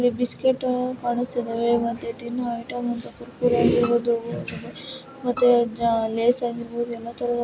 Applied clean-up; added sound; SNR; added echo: none; Bowed string instrument; 18 dB; none.